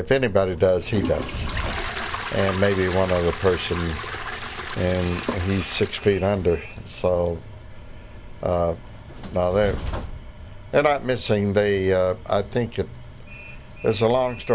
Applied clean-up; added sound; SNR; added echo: none; Toilet flush + Train; 10 dB; none.